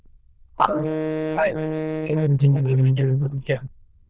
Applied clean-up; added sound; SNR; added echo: neural diffusion model UNIVERSE++.